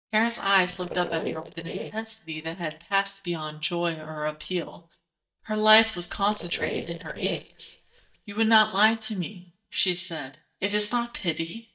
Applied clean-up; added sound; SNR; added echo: neural mask model DeepFilterNet 3.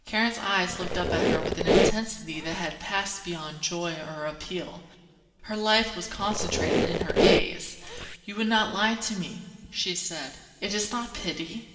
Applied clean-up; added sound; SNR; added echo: none; Squeak; -4 dB; reverberation time 1.9 s.